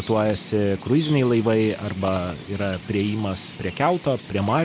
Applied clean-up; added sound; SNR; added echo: none; Chirp, tweet; 17 dB; none.